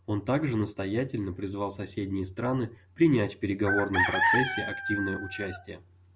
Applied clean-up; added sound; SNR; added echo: none; Chicken, rooster; 0 dB; none.